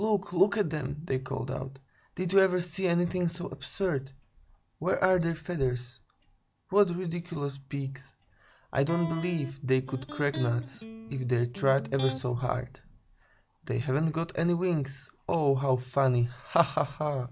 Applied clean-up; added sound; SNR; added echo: none; Electric guitar; 12 dB; none.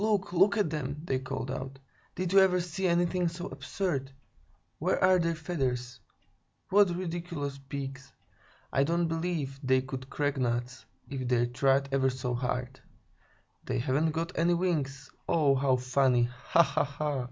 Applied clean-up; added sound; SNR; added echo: none; none; none; none.